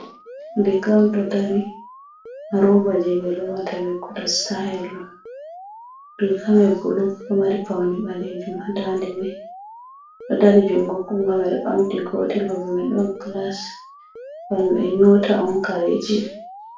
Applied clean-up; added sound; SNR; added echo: none; Alarm; 18 dB; reverberation time 0.4 s.